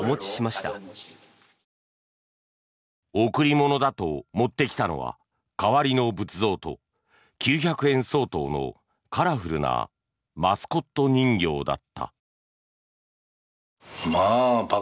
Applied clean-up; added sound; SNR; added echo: none; none; none; none.